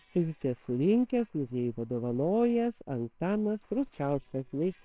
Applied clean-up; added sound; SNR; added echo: neural separator model SepFormer WHAMR!.